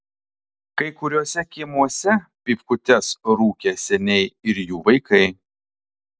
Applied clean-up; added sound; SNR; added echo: none; none; none; none.